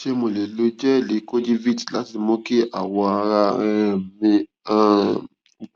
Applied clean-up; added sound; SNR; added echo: none; none; none; none.